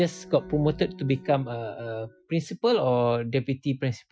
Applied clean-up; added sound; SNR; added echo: classical method Wiener filter.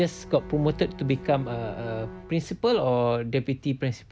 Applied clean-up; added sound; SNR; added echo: none; Bowed string instrument; 17 dB; none.